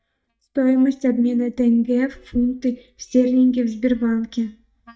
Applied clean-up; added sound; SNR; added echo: neural mask model DeepFilterNet 3.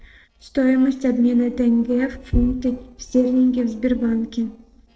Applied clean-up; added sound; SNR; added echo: neural separator model SepFormer DNS4.